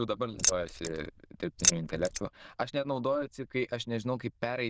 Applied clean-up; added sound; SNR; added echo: neural diffusion model UNIVERSE++.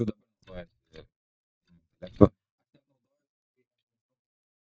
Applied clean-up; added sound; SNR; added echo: neural mask model DeepFilterNet 3.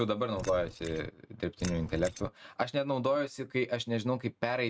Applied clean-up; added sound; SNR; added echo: neural mask model RNNoise.